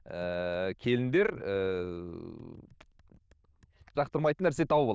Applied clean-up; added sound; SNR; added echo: neural diffusion model UNIVERSE++.